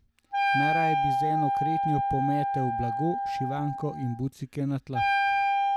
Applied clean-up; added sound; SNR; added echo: none; Wind instrument, woodwind instrument; -4 dB; none.